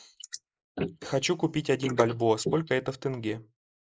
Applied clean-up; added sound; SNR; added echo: neural mask model Resemble Enhance denoiser.